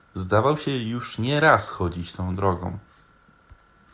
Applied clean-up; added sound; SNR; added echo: none; none; none; none.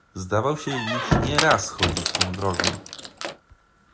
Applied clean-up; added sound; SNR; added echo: none; Squeak; -1 dB; none.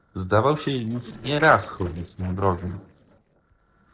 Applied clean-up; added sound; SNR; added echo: neural separator model SepFormer DNS4.